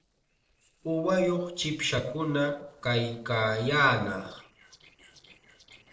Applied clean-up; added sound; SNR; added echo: neural separator model SepFormer DNS4.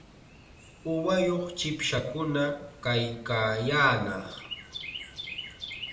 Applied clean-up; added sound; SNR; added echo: none; Chirp, tweet; 14 dB; reverberation time 0.5 s.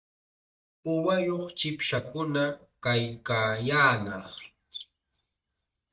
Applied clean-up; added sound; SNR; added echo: neural mask model DeepFilterNet 3.